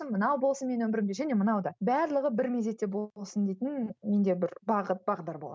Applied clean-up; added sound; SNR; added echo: none; none; none; none.